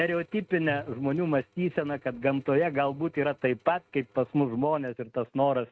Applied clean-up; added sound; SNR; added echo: neural mask model RNNoise.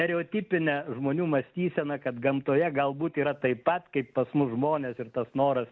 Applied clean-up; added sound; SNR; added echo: none; none; none; none.